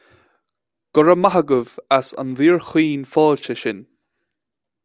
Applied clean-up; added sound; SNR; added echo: none; none; none; none.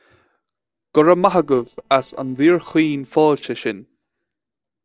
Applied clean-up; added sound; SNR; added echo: neural separator model SepFormer DNS4.